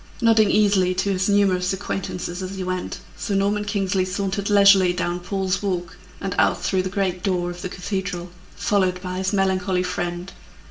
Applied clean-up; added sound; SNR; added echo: none; none; none; reverberation time 0.5 s.